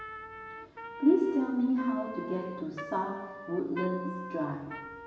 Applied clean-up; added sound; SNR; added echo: none; Trumpet; 11 dB; reverberation time 0.9 s.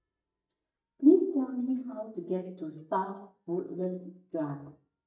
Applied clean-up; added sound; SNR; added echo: neural mask model DeepFilterNet 3.